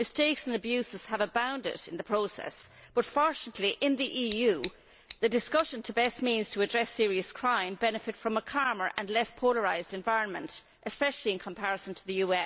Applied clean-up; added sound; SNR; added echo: none; Scissors; 18 dB; none.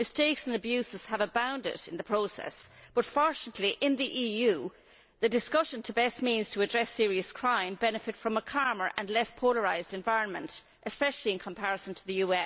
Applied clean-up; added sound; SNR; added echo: none; none; none; none.